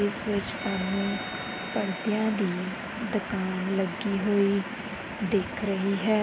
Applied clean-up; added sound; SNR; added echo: none; Bowed string instrument; 15 dB; none.